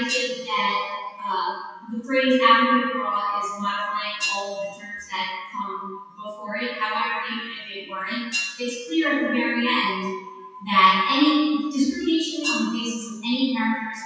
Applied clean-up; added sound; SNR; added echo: classical method WPE with log-MMSE.